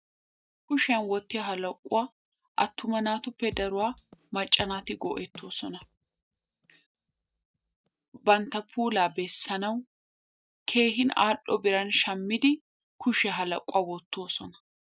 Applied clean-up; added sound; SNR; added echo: neural mask model DeepFilterNet 3.